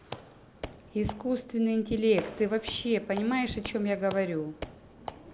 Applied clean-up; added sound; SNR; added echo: none; Squeak / Walk, footsteps; 14 dB; none.